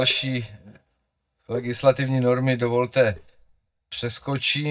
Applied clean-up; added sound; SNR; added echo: neural mask model DeepFilterNet 3.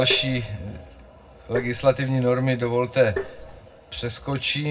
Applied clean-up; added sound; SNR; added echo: none; Tap; 10 dB; reverberation time 0.3 s.